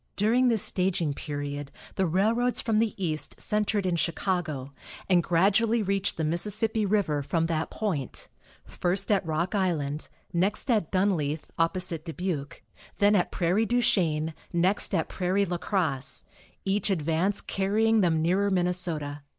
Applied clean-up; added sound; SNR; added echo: neural mask model Resemble Enhance denoiser.